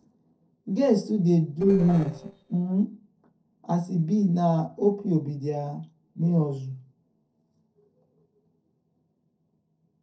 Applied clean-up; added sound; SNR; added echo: neural separator model SepFormer DNS4.